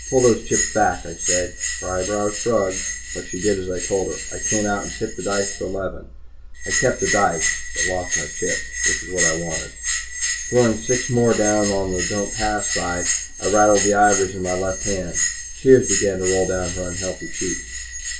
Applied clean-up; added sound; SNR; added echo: none; Bell; 4 dB; reverberation time 0.2 s.